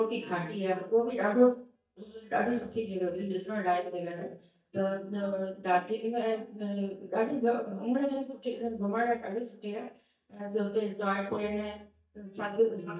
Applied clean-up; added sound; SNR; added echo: neural mask model DeepFilterNet 3.